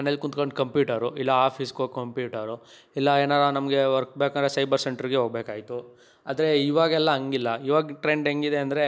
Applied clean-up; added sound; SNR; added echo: none; none; none; none.